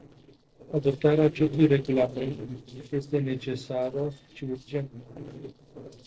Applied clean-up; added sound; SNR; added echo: neural separator model SepFormer DNS4.